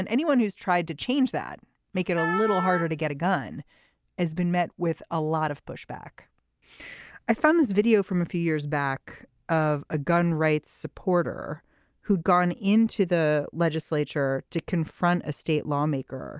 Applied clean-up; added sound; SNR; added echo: none; Wind instrument, woodwind instrument; 7 dB; none.